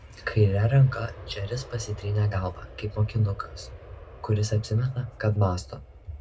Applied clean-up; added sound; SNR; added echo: none; Aircraft; 16 dB; reverberation time 0.2 s.